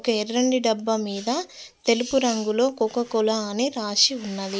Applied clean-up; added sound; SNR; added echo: none; none; none; none.